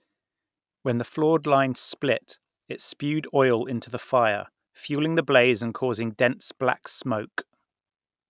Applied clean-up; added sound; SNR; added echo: none; none; none; none.